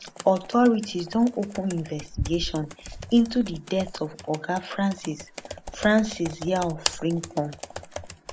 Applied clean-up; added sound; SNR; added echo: none; Computer keyboard; 11 dB; none.